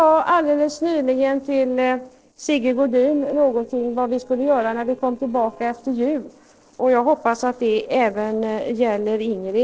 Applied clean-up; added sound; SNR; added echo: neural separator model SepFormer DNS4.